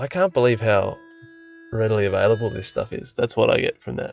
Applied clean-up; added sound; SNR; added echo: classical method log-MMSE.